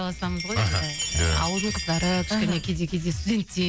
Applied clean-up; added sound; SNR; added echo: none; Chime; 8 dB; none.